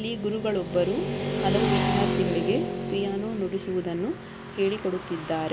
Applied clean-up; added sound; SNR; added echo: none; Motorcycle / Traffic noise, roadway noise; 1 dB; none.